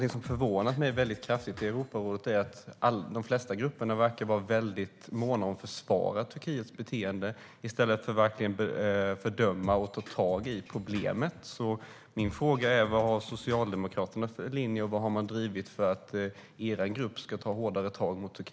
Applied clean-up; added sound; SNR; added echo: none; Drum kit; 16 dB; none.